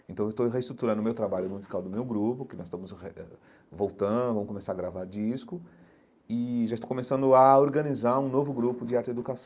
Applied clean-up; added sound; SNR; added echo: neural mask model Resemble Enhance denoiser.